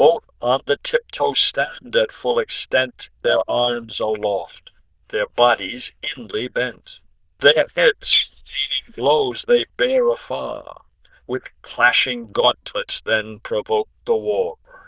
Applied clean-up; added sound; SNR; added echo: neural diffusion model UNIVERSE++.